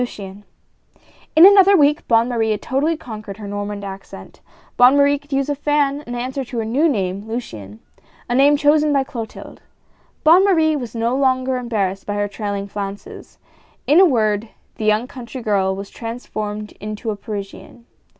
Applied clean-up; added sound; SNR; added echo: none; none; none; none.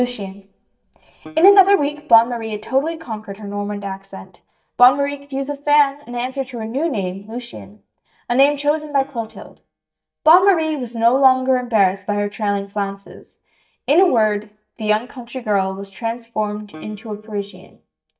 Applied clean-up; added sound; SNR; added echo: neural mask model DeepFilterNet 3.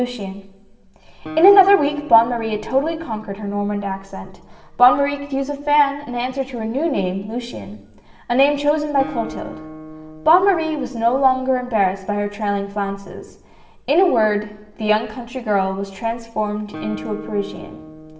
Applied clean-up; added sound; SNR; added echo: none; Guitar; 18 dB; reverberation time 0.8 s.